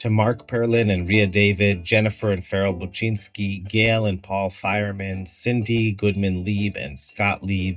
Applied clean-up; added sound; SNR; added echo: neural mask model DeepFilterNet 3.